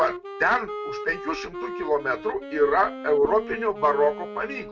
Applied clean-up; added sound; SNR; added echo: none; Wind instrument, woodwind instrument; 11 dB; none.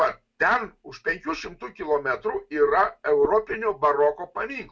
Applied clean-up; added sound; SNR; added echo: none; none; none; none.